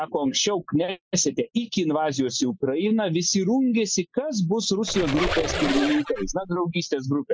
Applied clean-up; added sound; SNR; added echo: classical method spectral subtraction.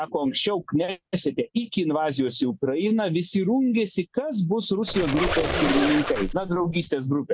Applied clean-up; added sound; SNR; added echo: none; Squeak; 3 dB; none.